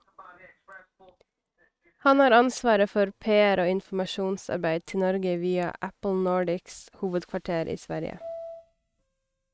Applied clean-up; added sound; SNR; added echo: neural mask model RNNoise.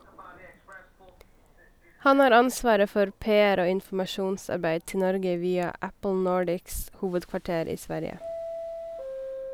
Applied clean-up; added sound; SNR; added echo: none; Subway, metro, underground; 17 dB; none.